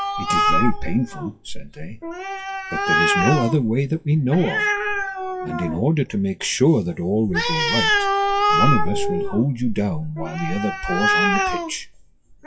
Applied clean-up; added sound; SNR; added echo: classical method WPE with log-MMSE.